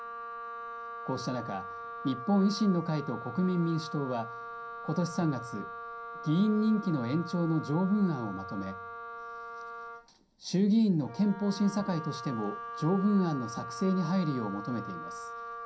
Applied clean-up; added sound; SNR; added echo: none; Wind instrument, woodwind instrument; 10 dB; reverberation time 0.3 s.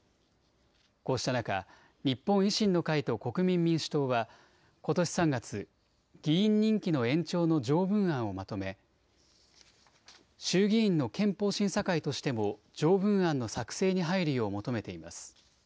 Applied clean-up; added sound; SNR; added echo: none; none; none; none.